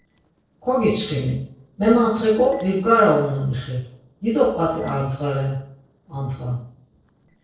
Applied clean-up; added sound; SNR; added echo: neural separator model SepFormer DNS4.